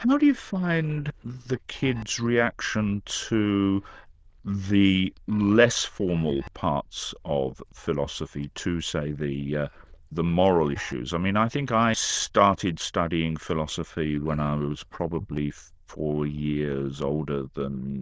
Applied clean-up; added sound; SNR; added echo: neural diffusion model UNIVERSE++.